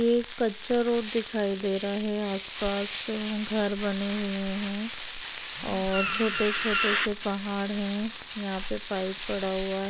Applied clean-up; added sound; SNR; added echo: none; Frying (food); 5 dB; none.